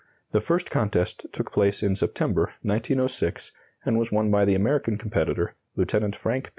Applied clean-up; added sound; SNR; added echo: none; none; none; none.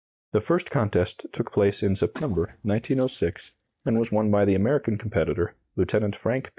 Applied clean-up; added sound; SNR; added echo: neural mask model DeepFilterNet 3.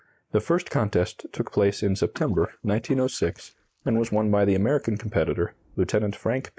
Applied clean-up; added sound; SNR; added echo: neural mask model Resemble Enhance denoiser.